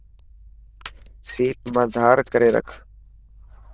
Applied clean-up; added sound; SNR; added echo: neural diffusion model UNIVERSE++.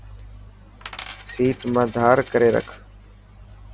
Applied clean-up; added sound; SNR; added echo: none; Coin (dropping); 18 dB; none.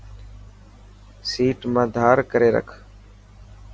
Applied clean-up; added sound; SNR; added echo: none; none; none; none.